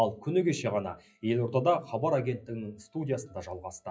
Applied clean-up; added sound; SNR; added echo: classical method WPE with log-MMSE.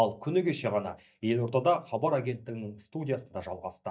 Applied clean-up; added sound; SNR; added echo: neural mask model DeepFilterNet 3.